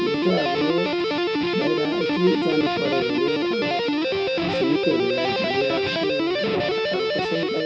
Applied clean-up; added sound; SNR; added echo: none; Guitar; -4 dB; reverberation time 0.3 s.